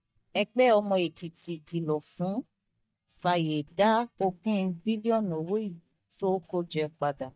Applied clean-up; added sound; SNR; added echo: neural mask model DeepFilterNet 3.